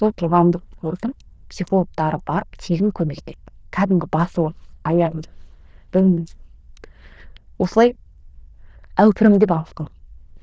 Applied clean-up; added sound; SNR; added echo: neural diffusion model UNIVERSE++.